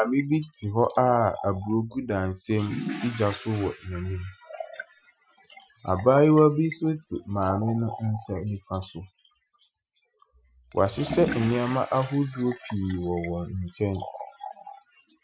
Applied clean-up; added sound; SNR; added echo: classical method Wiener filter.